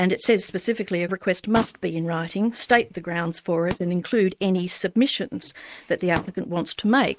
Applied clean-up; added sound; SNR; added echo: neural mask model RNNoise.